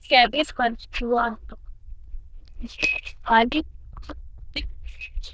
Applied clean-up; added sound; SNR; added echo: neural diffusion model UNIVERSE++.